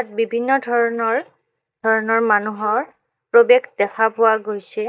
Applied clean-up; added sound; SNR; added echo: neural mask model DeepFilterNet 3.